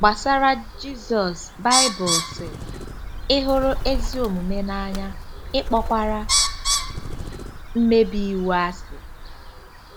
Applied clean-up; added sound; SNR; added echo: none; Bird + Bird; 3 dB; none.